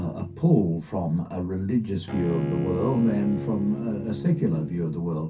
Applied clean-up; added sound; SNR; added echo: none; Bowed string instrument; 9 dB; reverberation time 0.3 s.